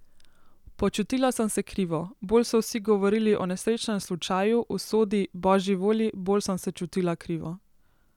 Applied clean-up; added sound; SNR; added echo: none; none; none; none.